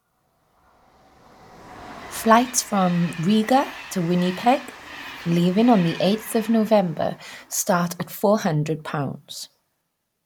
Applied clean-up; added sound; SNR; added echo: none; Train; 19 dB; none.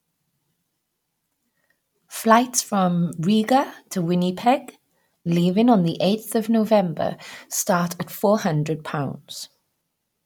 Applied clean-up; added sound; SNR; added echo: none; none; none; none.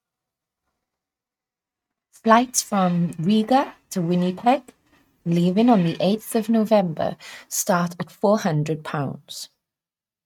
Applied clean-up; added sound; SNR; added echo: neural mask model RNNoise.